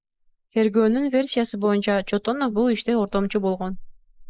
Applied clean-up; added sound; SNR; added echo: neural mask model Resemble Enhance denoiser.